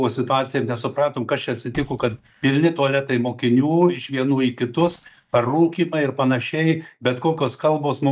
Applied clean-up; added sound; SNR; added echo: neural mask model DeepFilterNet 3.